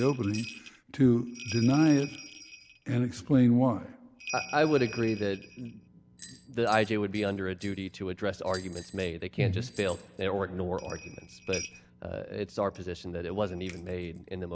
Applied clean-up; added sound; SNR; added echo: none; Bell; 17 dB; none.